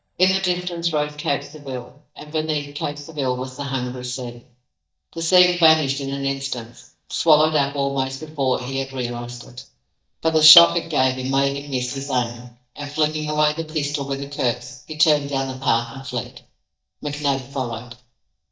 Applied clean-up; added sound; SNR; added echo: neural mask model DeepFilterNet 3.